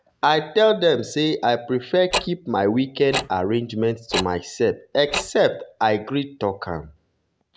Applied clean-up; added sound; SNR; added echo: none; Tick-tock; 9 dB; none.